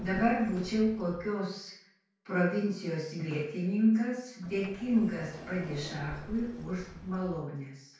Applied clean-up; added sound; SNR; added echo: none; Sliding door; 18 dB; reverberation time 0.5 s.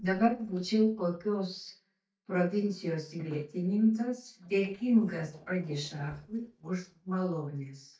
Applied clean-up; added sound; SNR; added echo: neural mask model DeepFilterNet 3.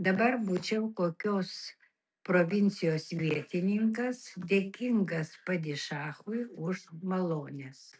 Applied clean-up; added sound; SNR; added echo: none; none; none; none.